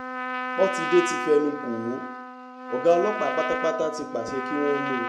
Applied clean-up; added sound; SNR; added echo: none; Trumpet; 5 dB; none.